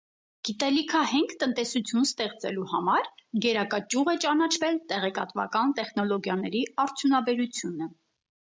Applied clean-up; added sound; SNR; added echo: none; none; none; none.